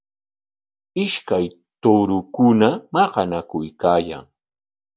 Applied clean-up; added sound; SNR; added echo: none; none; none; none.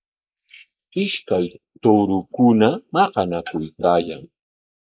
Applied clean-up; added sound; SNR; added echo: neural mask model Resemble Enhance denoiser.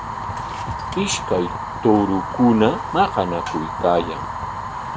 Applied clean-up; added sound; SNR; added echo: none; Fire; 6 dB; none.